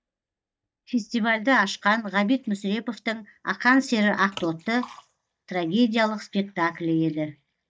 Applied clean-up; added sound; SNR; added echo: neural mask model DeepFilterNet 3.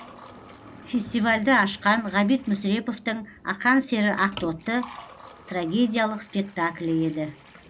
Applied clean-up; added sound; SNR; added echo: none; Thunder / Rain + Liquid; 20 dB; none.